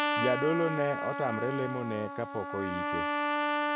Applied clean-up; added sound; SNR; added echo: none; Trumpet; 0 dB; none.